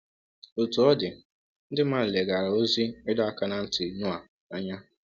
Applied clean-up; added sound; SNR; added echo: none; none; none; none.